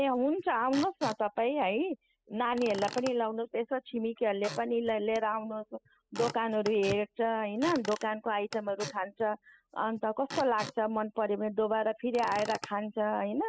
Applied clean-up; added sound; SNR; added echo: classical method spectral subtraction.